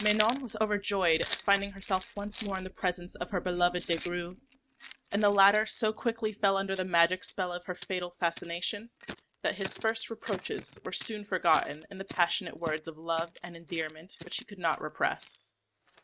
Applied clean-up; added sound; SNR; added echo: neural mask model RNNoise.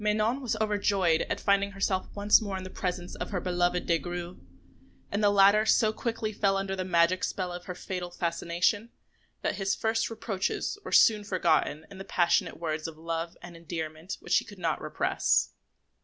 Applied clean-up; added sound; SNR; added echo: none; none; none; none.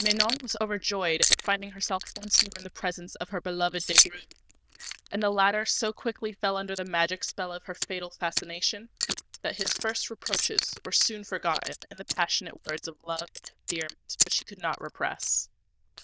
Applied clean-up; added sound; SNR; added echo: neural diffusion model UNIVERSE++.